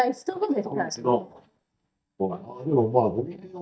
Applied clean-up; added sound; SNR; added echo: neural mask model DeepFilterNet 3.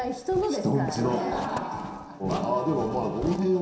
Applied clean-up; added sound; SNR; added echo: none; Walk, footsteps; 14 dB; reverberation time 0.7 s.